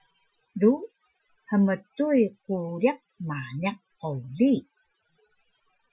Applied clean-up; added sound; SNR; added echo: classical method Wiener filter.